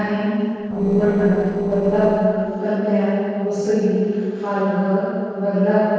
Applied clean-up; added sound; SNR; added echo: neural separator model SepFormer DNS4.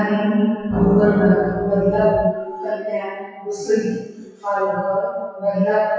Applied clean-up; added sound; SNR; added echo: classical method WPE with log-MMSE.